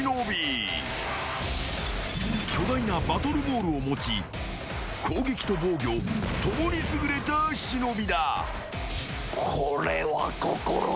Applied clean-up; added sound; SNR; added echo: none; none; none; none.